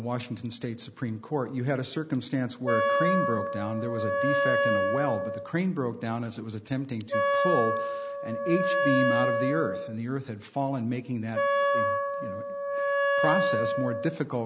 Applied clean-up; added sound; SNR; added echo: none; Wind instrument, woodwind instrument; -4 dB; none.